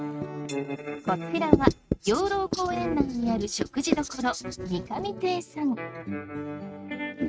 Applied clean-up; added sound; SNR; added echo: neural mask model RNNoise.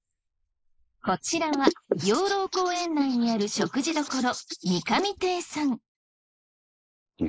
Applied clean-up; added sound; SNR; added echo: neural mask model Resemble Enhance denoiser.